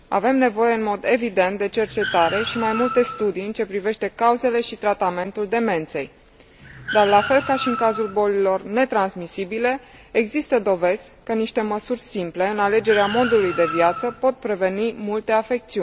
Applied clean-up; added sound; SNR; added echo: none; Car; 10 dB; none.